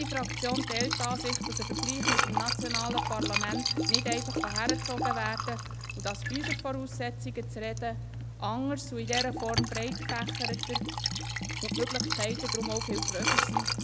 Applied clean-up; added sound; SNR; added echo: none; Liquid; -4 dB; none.